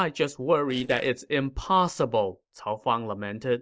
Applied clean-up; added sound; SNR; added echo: neural separator model SepFormer DNS4.